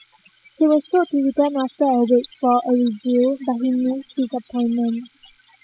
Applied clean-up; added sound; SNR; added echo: classical method spectral subtraction.